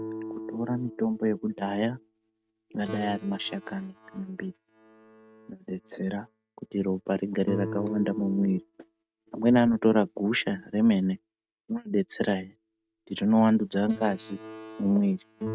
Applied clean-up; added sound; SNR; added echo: neural mask model RNNoise.